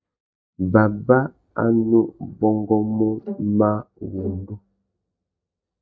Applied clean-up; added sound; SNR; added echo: neural mask model DeepFilterNet 3.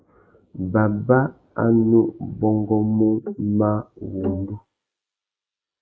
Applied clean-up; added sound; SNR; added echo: neural mask model Resemble Enhance denoiser.